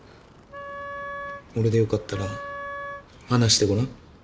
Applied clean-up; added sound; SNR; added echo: none; Wind instrument, woodwind instrument; 11 dB; none.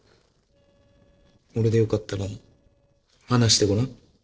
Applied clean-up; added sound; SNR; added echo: neural separator model SepFormer DNS4.